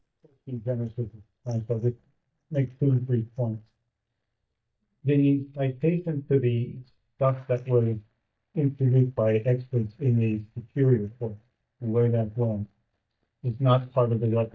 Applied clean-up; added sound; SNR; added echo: neural mask model DeepFilterNet 3.